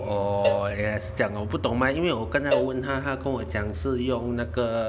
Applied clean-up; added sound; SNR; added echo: none; Cowbell; 7 dB; none.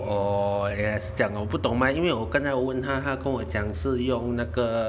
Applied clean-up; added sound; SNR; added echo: none; none; none; none.